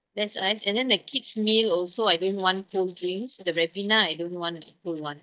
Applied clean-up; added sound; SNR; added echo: neural mask model DeepFilterNet 3.